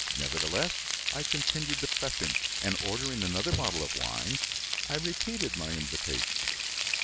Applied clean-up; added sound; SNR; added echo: none; Frying (food); -5 dB; none.